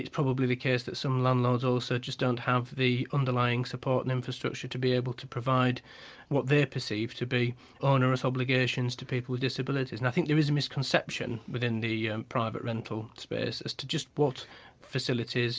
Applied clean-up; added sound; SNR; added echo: none; none; none; none.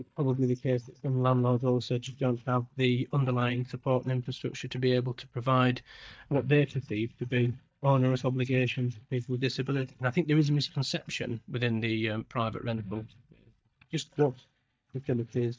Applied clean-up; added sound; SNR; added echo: neural mask model DeepFilterNet 3.